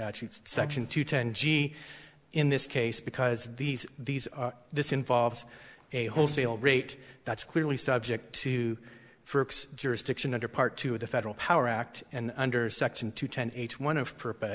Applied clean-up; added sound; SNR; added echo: none; Bowed string instrument; 12 dB; none.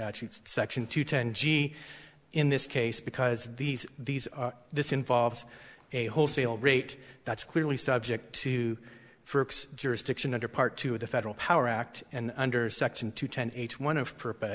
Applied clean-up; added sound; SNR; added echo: none; none; none; none.